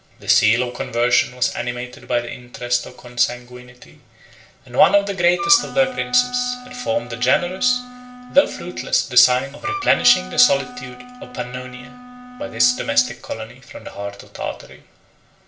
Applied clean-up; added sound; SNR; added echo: none; Wind instrument, woodwind instrument; 12 dB; reverberation time 0.4 s.